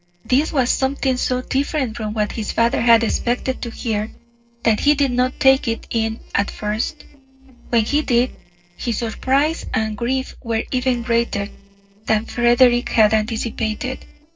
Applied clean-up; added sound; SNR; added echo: neural separator model SepFormer DNS4.